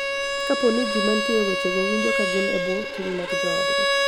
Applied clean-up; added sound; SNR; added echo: none; Bowed string instrument; -2 dB; none.